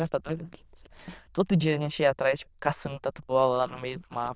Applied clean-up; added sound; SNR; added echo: neural diffusion model UNIVERSE++.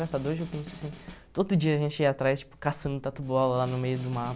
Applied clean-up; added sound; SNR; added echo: none; Snare drum; 19 dB; none.